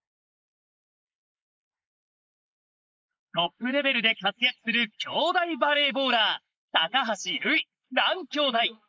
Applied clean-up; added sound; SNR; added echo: neural mask model Resemble Enhance denoiser.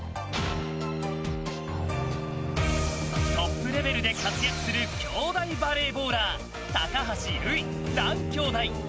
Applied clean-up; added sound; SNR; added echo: none; Bowed string instrument; 6 dB; none.